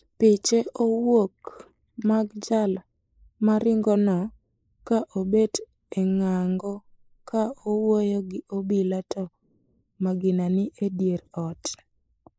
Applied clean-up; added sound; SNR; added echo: neural mask model Resemble Enhance denoiser.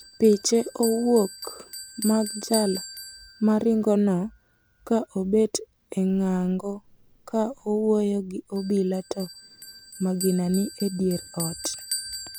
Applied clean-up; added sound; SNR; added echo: none; Bell; 14 dB; none.